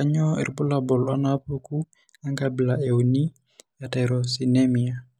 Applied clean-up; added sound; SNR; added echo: none; none; none; none.